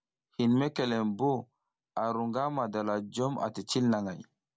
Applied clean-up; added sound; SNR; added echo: none; none; none; none.